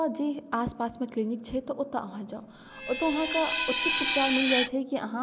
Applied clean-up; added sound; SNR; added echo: none; Screech; -3 dB; none.